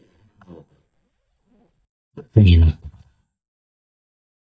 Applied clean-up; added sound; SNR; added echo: neural mask model DeepFilterNet 3.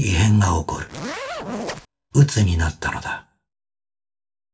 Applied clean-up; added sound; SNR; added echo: none; Zipper (clothing); 8 dB; reverberation time 0.2 s.